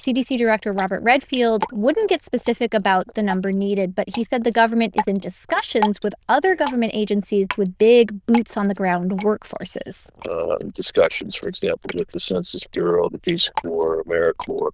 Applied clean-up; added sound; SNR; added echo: neural diffusion model UNIVERSE++.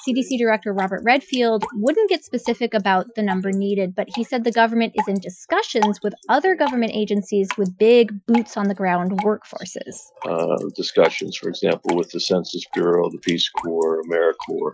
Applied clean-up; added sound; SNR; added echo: classical method Wiener filter.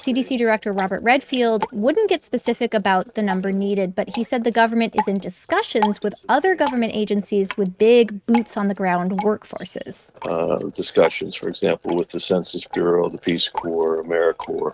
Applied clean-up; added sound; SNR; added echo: neural mask model RNNoise.